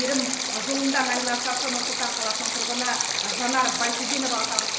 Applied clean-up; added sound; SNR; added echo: none; Stream; -1 dB; reverberation time 1.4 s.